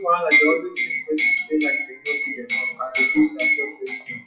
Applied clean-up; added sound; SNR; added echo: classical method WPE with log-MMSE.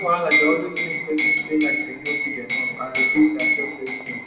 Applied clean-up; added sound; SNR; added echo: none; Liquid; 0 dB; reverberation time 1.1 s.